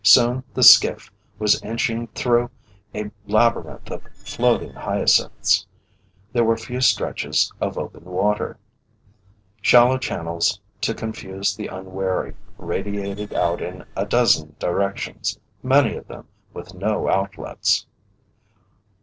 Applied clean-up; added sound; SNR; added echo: neural separator model SepFormer DNS4.